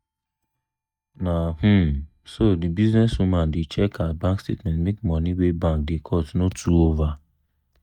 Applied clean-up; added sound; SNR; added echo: neural mask model DeepFilterNet 3.